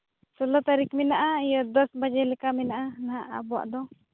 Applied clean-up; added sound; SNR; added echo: none; none; none; none.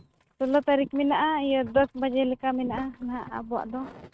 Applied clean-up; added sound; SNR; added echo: neural mask model RNNoise.